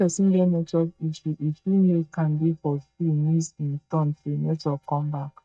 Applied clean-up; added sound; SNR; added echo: neural mask model DeepFilterNet 3.